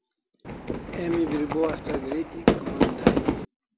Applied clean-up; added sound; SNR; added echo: none; Fireworks; -5 dB; none.